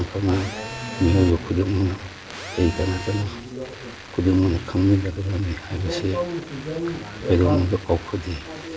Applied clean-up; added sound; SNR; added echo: none; Telephone; 16 dB; reverberation time 1.0 s.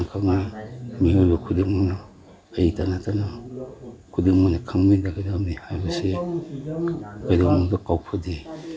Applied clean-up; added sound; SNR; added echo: none; none; none; none.